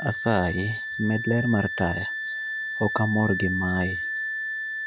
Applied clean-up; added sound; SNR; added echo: none; Wind instrument, woodwind instrument; 4 dB; none.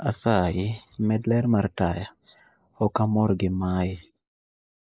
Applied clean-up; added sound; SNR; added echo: neural mask model Resemble Enhance denoiser.